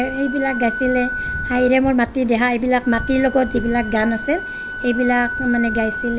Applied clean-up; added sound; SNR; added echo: none; Wind instrument, woodwind instrument; 9 dB; none.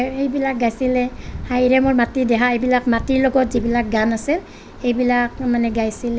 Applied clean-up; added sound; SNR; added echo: none; none; none; none.